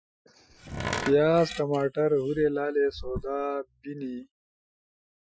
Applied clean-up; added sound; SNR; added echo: classical method Wiener filter.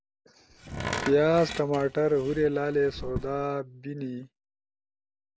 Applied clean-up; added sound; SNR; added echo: none; Tools; 9 dB; none.